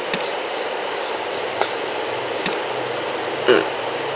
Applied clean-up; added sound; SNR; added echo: none; Tools; 14 dB; none.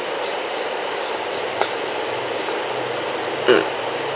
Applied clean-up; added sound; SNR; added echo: none; none; none; none.